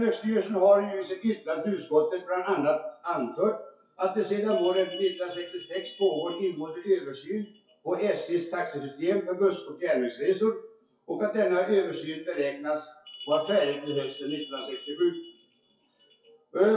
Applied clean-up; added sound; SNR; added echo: classical method WPE with log-MMSE.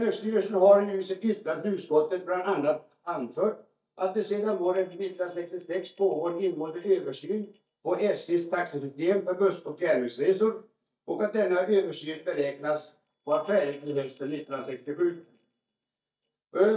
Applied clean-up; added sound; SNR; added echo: neural mask model DeepFilterNet 3.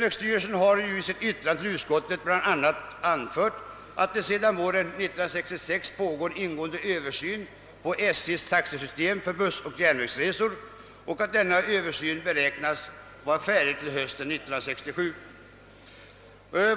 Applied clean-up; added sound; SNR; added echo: none; none; none; none.